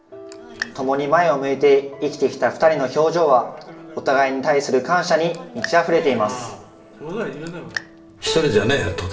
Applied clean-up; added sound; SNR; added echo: none; Raindrop; 17 dB; reverberation time 0.7 s.